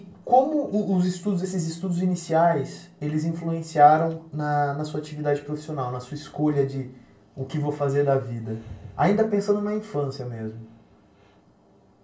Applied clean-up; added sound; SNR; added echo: none; none; none; reverberation time 0.3 s.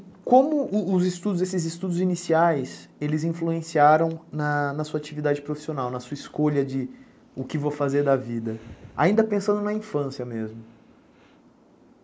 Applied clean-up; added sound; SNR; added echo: none; none; none; none.